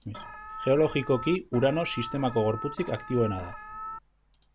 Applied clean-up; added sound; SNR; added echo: none; Alarm; 11 dB; none.